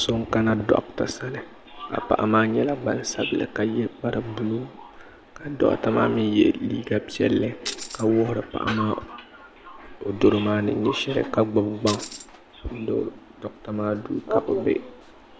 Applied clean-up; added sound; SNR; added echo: none; Tambourine; 10 dB; none.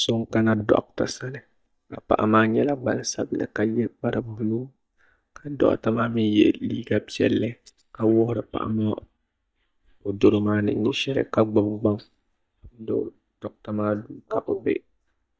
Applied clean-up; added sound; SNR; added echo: neural mask model DeepFilterNet 3.